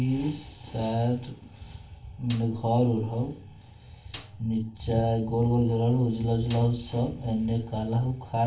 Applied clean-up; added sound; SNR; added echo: none; Snare drum; 19 dB; reverberation time 0.3 s.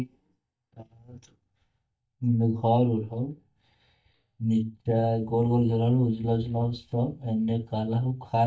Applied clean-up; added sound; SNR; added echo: neural mask model DeepFilterNet 3.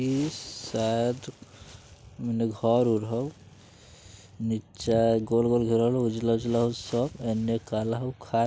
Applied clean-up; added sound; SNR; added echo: none; none; none; none.